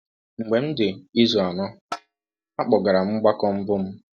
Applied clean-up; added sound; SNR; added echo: neural mask model DeepFilterNet 3.